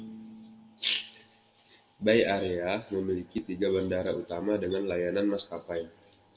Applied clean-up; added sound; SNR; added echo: none; none; none; reverberation time 1.3 s.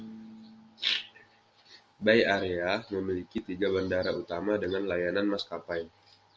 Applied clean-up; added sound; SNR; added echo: none; none; none; none.